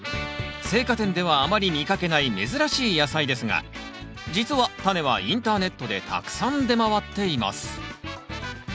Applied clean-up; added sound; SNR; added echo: none; none; none; none.